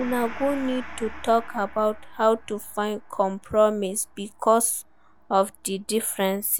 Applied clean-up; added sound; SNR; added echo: none; Gong; 15 dB; none.